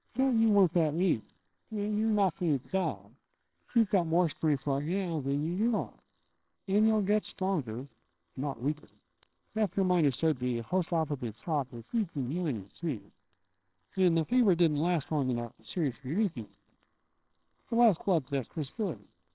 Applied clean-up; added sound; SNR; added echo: neural separator model SepFormer WHAMR!.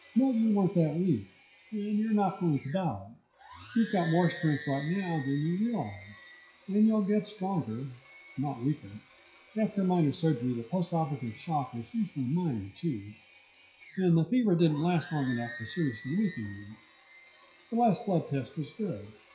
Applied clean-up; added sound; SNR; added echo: classical method WPE with log-MMSE.